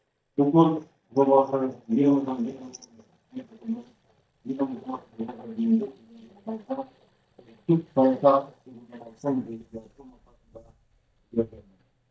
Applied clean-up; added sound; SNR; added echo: neural mask model DeepFilterNet 3.